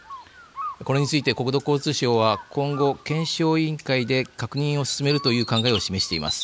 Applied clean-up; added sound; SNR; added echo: none; Bird; 11 dB; none.